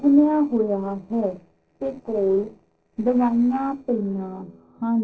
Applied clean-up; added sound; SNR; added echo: neural separator model SepFormer DNS4.